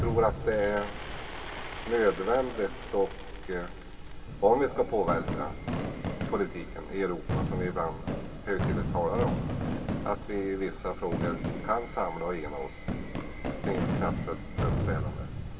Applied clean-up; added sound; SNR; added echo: none; Fireworks; 3 dB; reverberation time 2.3 s.